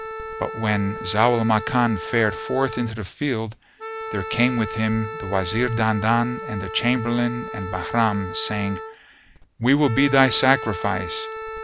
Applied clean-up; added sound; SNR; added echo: none; Wind instrument, woodwind instrument; 10 dB; none.